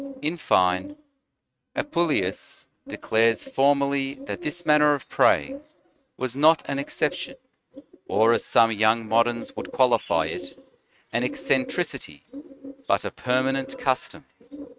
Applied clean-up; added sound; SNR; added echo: neural mask model RNNoise.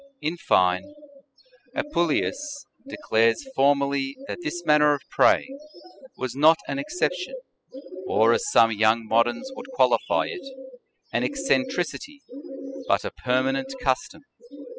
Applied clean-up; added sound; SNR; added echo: classical method spectral subtraction.